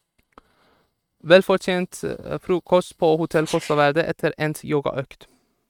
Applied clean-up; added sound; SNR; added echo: neural mask model RNNoise.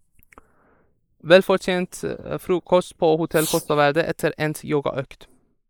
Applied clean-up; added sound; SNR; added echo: neural mask model Resemble Enhance denoiser.